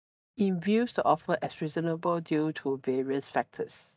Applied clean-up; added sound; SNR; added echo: neural mask model DeepFilterNet 3.